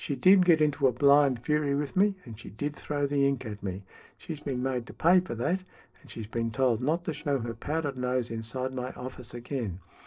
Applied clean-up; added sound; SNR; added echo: neural separator model SepFormer DNS4.